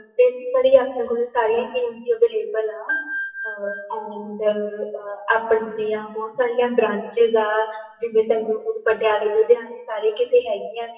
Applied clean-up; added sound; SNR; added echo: classical method WPE with log-MMSE.